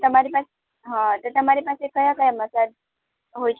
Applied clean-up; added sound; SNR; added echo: none; none; none; none.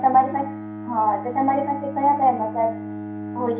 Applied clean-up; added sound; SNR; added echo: none; Bowed string instrument; 10 dB; reverberation time 0.5 s.